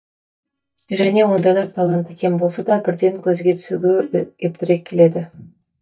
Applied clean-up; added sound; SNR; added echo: neural mask model DeepFilterNet 3.